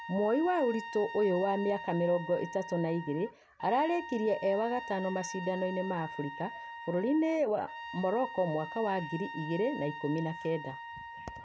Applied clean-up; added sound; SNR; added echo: none; Trumpet; 11 dB; none.